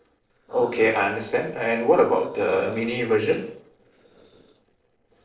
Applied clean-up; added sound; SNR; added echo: neural separator model SepFormer DNS4.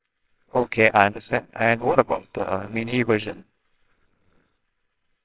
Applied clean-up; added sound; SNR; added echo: neural separator model SepFormer WHAMR!.